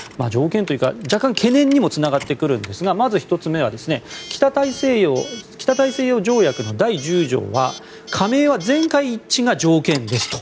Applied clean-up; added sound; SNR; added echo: none; Coin (dropping) / Alarm; 18 dB; none.